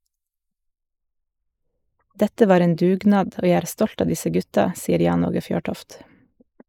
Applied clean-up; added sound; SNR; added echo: neural mask model Resemble Enhance denoiser.